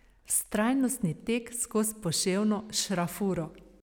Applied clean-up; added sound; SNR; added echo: none; none; none; none.